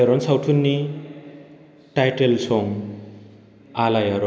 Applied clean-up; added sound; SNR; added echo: none; none; none; none.